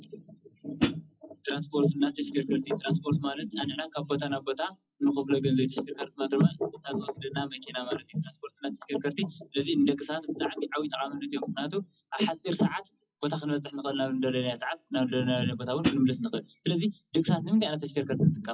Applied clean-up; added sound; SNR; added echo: classical method WPE with log-MMSE.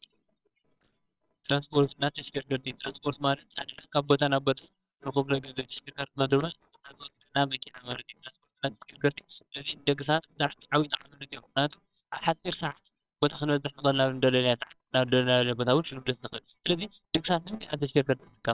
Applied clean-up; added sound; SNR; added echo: neural separator model SepFormer WHAMR!.